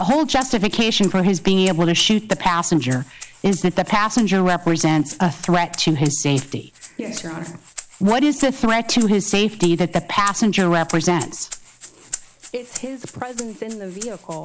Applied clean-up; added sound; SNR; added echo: none; Rattle (instrument); 18 dB; none.